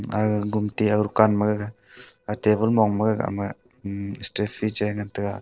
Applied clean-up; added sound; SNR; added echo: neural separator model SepFormer DNS4.